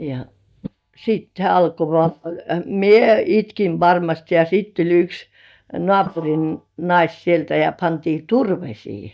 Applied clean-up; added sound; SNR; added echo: neural mask model DeepFilterNet 3.